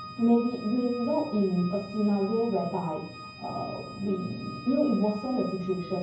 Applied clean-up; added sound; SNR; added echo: none; Organ; 16 dB; reverberation time 0.9 s.